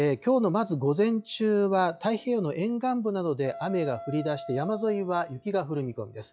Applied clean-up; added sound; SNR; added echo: classical method log-MMSE.